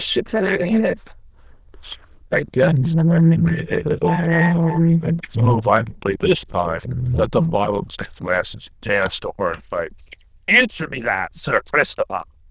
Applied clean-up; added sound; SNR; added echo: neural diffusion model UNIVERSE++.